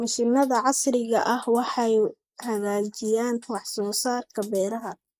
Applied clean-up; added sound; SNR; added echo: neural mask model Resemble Enhance denoiser.